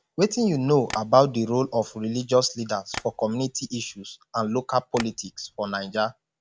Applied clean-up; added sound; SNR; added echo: none; Tap; 17 dB; none.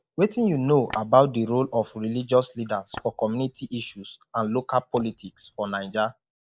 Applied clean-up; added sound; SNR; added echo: neural mask model Resemble Enhance denoiser.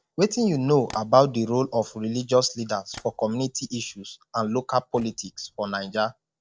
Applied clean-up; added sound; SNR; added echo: neural separator model SepFormer DNS4.